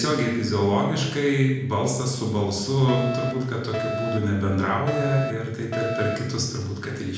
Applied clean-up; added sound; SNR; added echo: none; Alarm; 7 dB; reverberation time 0.9 s.